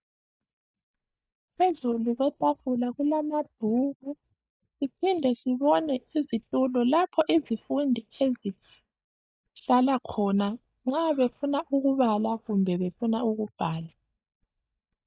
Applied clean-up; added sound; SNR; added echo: neural mask model DeepFilterNet 3.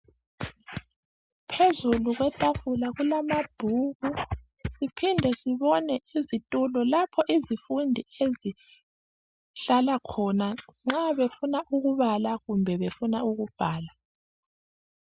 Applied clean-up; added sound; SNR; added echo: none; none; none; none.